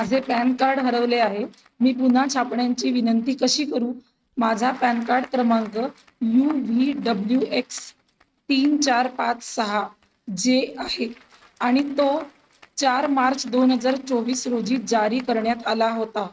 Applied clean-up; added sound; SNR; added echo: neural mask model RNNoise.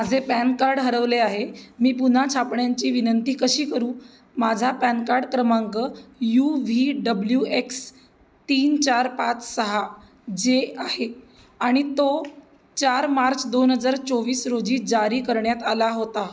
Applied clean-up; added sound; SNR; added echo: none; none; none; none.